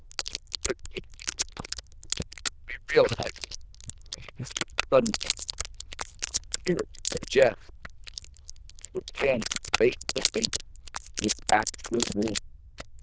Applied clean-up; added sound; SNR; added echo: neural diffusion model UNIVERSE++.